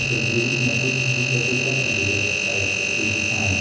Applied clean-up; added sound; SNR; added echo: none; Engine; -3 dB; reverberation time 1.3 s.